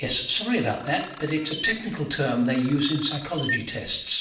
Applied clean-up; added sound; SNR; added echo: none; Camera; 10 dB; reverberation time 0.6 s.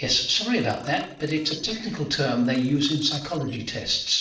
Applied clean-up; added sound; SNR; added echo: neural separator model SepFormer DNS4.